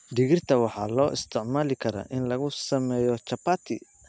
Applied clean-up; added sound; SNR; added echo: none; none; none; none.